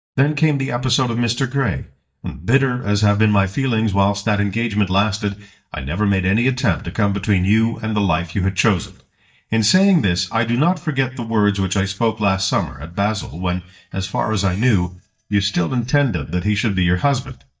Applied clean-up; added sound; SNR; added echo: neural mask model DeepFilterNet 3.